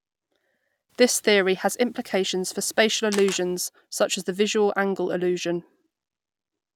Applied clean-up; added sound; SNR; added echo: none; Camera; 19 dB; none.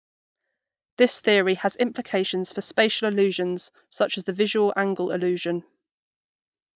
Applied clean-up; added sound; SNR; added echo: neural mask model DeepFilterNet 3.